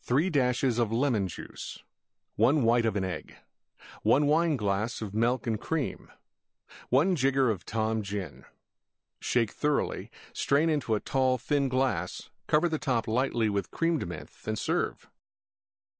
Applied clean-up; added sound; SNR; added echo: none; none; none; none.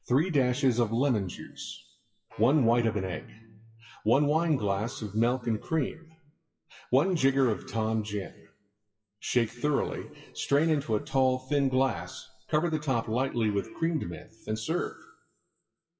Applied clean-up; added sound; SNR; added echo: classical method WPE with log-MMSE.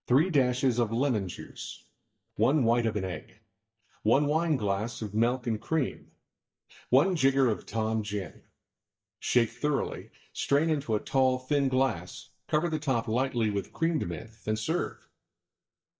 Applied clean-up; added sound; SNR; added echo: neural mask model DeepFilterNet 3.